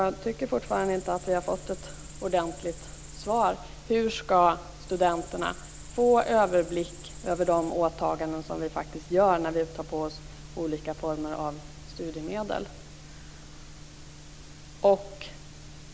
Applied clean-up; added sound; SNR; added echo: none; Cricket; 20 dB; none.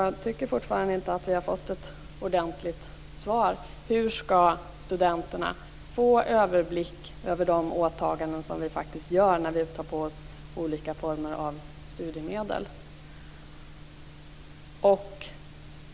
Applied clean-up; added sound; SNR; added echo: none; none; none; none.